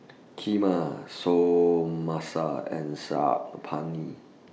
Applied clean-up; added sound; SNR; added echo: none; none; none; none.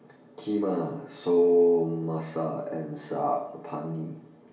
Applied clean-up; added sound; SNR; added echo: none; none; none; reverberation time 0.8 s.